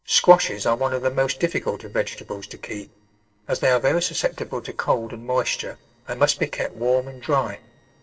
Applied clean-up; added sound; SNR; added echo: neural separator model SepFormer DNS4.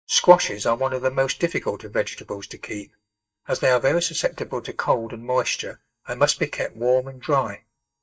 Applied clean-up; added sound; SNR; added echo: neural mask model DeepFilterNet 3.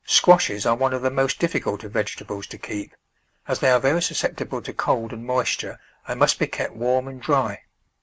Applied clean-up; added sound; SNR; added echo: none; none; none; none.